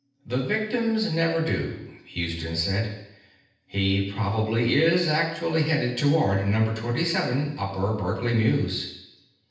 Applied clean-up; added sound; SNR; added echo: none; none; none; reverberation time 0.9 s.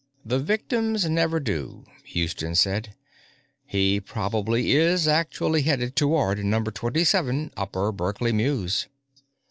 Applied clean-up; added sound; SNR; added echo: none; none; none; none.